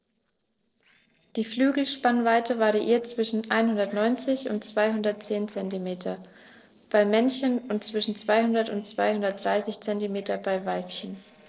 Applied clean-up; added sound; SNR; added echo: neural separator model SepFormer DNS4.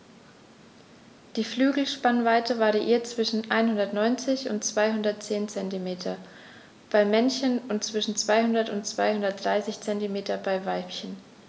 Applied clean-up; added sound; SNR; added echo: none; none; none; none.